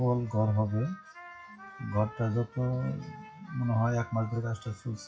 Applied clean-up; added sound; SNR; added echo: classical method WPE with log-MMSE.